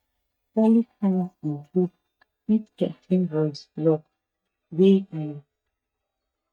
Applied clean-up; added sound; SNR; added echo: neural mask model DeepFilterNet 3.